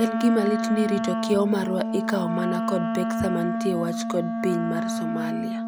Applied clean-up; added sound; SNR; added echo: none; Wind instrument, woodwind instrument; 0 dB; none.